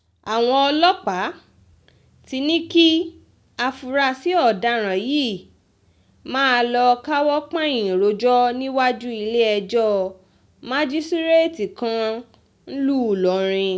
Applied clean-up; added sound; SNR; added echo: none; none; none; none.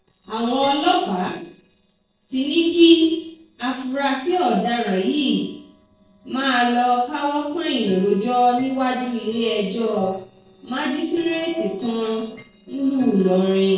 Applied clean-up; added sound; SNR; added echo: neural separator model SepFormer DNS4.